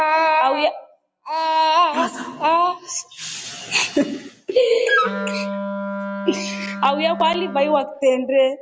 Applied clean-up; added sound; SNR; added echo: none; Wind instrument, woodwind instrument; 6 dB; none.